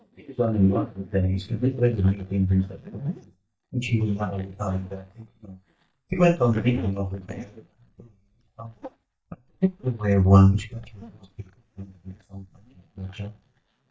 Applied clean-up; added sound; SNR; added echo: neural mask model DeepFilterNet 3.